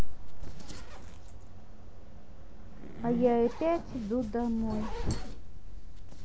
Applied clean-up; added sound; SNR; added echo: none; Zipper (clothing); 17 dB; none.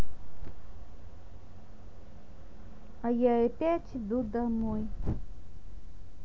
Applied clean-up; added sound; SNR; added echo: none; none; none; none.